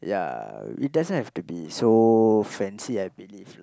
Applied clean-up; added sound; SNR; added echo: none; none; none; none.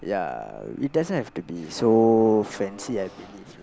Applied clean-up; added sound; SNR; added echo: none; Mechanisms; 20 dB; none.